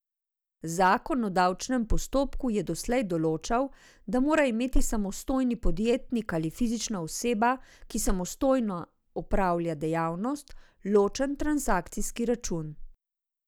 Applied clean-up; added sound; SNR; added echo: none; none; none; none.